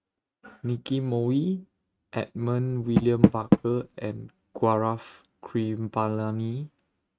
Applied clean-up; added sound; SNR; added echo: neural mask model RNNoise.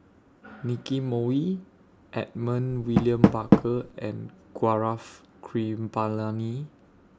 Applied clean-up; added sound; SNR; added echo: none; Door; 1 dB; none.